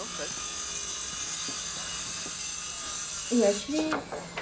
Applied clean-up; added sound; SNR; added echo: none; Tools; 1 dB; none.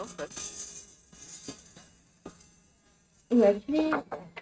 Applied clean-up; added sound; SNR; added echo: neural mask model RNNoise.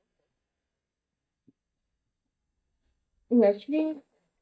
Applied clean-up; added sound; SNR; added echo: neural mask model DeepFilterNet 3.